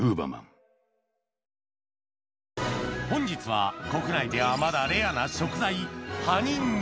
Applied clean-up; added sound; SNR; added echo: none; none; none; none.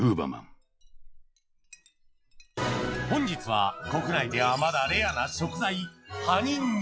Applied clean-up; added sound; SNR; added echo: classical method log-MMSE.